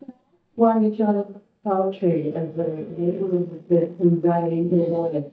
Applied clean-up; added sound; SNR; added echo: neural mask model DeepFilterNet 3.